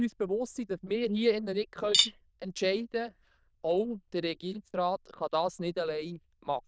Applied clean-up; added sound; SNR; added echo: neural diffusion model UNIVERSE++.